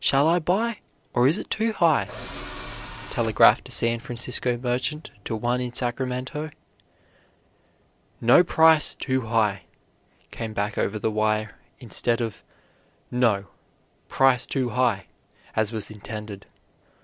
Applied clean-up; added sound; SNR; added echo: none; Tools; 14 dB; none.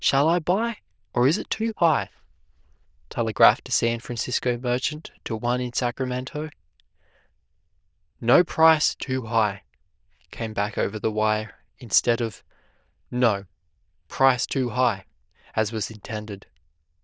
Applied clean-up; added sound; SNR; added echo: neural diffusion model UNIVERSE++.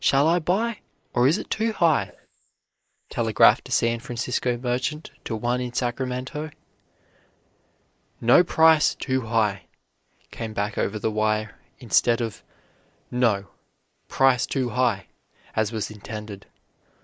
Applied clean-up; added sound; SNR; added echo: neural mask model Resemble Enhance denoiser.